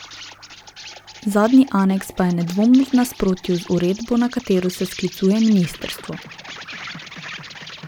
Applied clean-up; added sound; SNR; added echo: none; Insect; 17 dB; none.